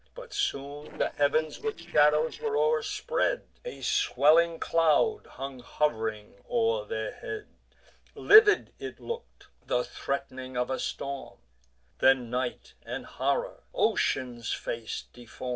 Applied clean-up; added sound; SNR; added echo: neural separator model SepFormer DNS4.